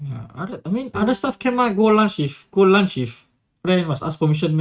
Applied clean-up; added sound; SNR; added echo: neural mask model RNNoise.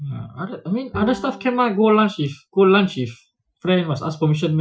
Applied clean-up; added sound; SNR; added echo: classical method Wiener filter.